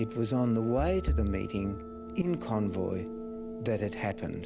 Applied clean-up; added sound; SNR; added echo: none; none; none; none.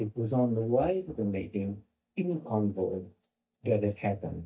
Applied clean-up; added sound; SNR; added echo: neural mask model DeepFilterNet 3.